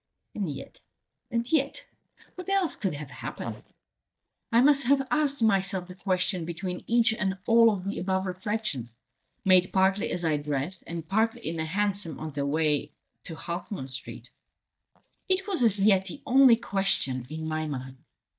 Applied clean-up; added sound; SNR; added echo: neural mask model DeepFilterNet 3.